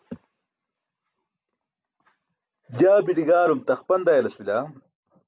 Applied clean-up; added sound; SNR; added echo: none; none; none; none.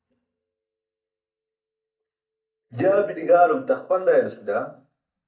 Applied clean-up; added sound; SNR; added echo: neural mask model DeepFilterNet 3.